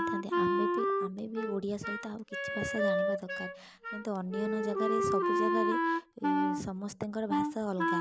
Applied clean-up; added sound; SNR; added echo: none; Wind instrument, woodwind instrument; -5 dB; none.